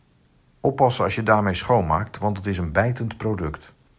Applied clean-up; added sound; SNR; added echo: none; none; none; none.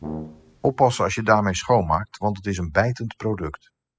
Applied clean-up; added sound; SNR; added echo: classical method spectral subtraction.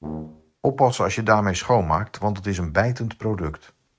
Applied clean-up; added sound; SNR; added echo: neural mask model RNNoise.